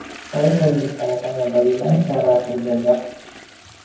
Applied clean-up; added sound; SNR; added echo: none; Toilet flush; 19 dB; reverberation time 0.9 s.